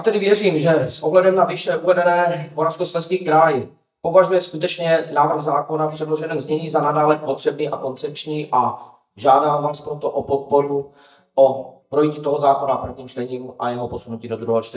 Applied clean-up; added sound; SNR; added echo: neural mask model DeepFilterNet 3.